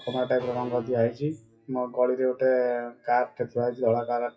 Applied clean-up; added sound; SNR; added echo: classical method WPE with log-MMSE.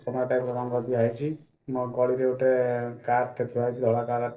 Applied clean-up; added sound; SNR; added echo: neural separator model SepFormer DNS4.